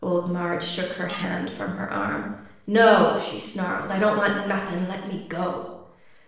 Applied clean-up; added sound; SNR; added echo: neural separator model SepFormer DNS4.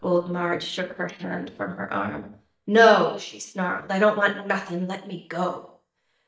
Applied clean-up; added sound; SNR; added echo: neural mask model DeepFilterNet 3.